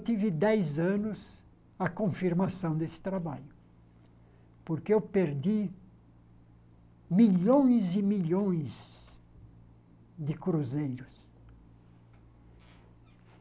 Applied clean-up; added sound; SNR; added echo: none; none; none; none.